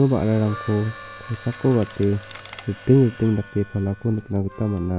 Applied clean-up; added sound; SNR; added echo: none; Mechanisms + Harmonica; 17 dB; none.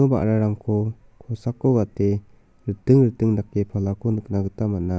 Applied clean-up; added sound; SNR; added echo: none; none; none; none.